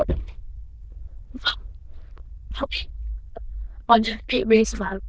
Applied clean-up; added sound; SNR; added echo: neural diffusion model UNIVERSE++.